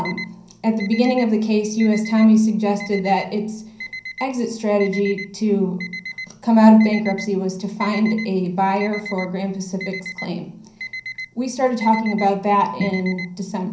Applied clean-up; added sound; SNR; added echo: none; Alarm; 15 dB; reverberation time 0.6 s.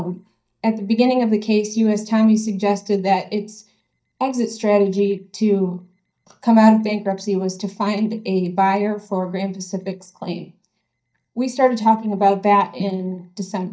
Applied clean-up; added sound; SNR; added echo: neural mask model DeepFilterNet 3.